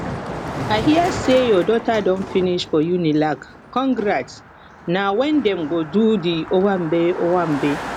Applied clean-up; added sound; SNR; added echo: none; Car passing by; 11 dB; none.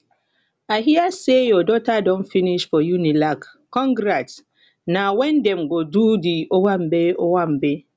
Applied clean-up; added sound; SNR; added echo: none; none; none; none.